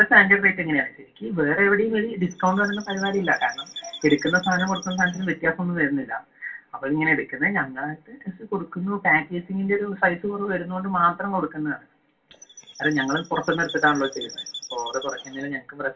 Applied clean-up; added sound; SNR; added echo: none; Chirp, tweet; 15 dB; reverberation time 0.2 s.